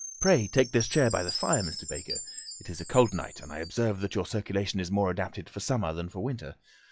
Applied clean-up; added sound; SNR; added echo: classical method log-MMSE.